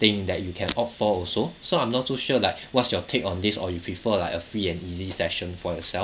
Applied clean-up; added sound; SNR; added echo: none; Shatter; 10 dB; none.